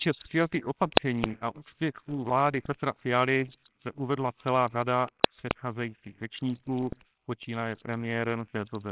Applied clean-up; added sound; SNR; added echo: neural separator model SepFormer WHAMR!.